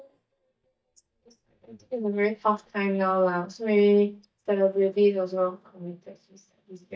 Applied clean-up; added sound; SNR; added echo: neural mask model DeepFilterNet 3.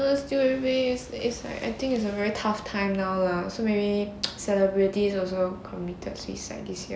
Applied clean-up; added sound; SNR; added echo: none; none; none; none.